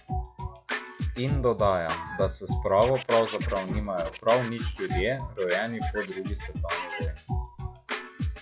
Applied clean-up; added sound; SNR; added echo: classical method log-MMSE.